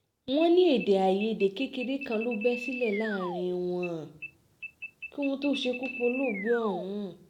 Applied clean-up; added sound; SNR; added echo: none; Alarm; 12 dB; none.